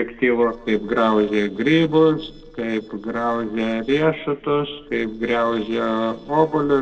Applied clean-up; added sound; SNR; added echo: neural separator model SepFormer DNS4.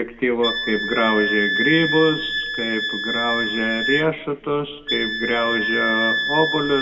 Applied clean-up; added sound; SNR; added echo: none; Wind instrument, woodwind instrument; 2 dB; reverberation time 1.3 s.